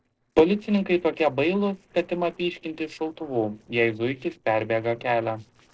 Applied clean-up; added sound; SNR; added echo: neural separator model SepFormer DNS4.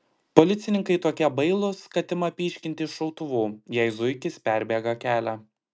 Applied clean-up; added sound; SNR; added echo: none; none; none; none.